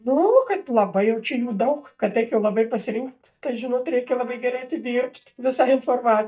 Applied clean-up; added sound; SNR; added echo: neural mask model DeepFilterNet 3.